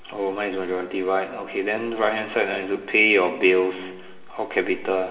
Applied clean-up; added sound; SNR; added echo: none; none; none; reverberation time 1.2 s.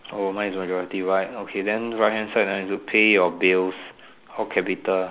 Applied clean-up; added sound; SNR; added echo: none; none; none; none.